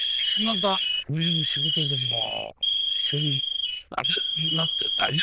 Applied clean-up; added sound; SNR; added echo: neural diffusion model UNIVERSE++.